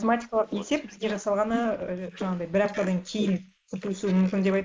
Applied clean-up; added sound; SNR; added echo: neural mask model Resemble Enhance denoiser.